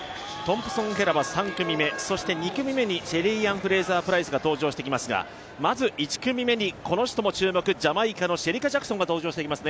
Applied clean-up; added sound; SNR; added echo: none; none; none; none.